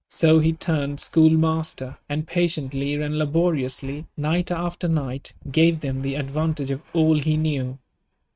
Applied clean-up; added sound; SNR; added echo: neural mask model RNNoise.